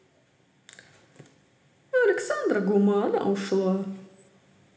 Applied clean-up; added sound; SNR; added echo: none; none; none; reverberation time 1.1 s.